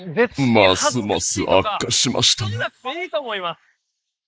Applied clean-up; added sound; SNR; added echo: neural mask model Resemble Enhance denoiser.